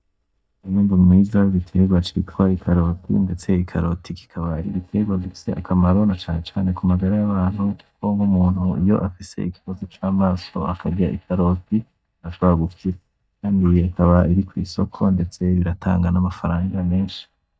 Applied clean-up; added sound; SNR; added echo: neural mask model DeepFilterNet 3.